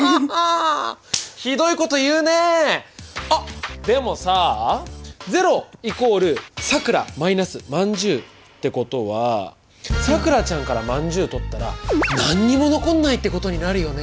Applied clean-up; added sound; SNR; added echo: none; none; none; none.